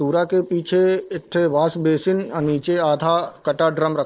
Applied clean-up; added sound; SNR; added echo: neural separator model SepFormer DNS4.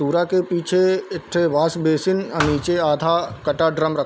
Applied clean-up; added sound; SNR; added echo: none; Thump, thud; 11 dB; none.